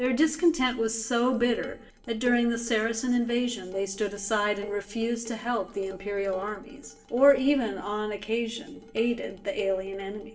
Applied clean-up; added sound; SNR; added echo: neural separator model SepFormer DNS4.